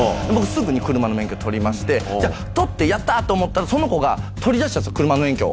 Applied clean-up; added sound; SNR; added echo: none; Keyboard (musical); 18 dB; none.